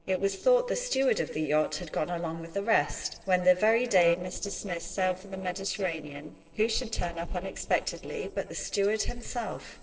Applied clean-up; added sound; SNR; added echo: neural separator model SepFormer DNS4.